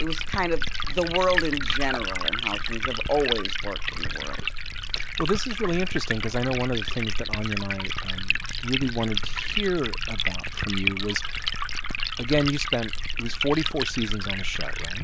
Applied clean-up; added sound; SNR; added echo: none; Liquid; -2 dB; none.